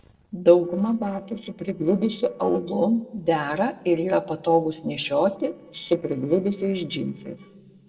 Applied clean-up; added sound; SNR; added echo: neural separator model SepFormer DNS4.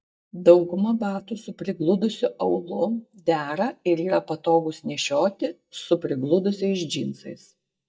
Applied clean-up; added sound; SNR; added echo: neural mask model DeepFilterNet 3.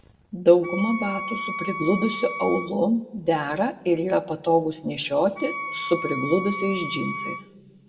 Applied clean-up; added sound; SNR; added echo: none; Wind instrument, woodwind instrument; 8 dB; reverberation time 1.0 s.